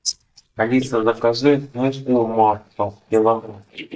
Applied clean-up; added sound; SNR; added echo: neural mask model DeepFilterNet 3.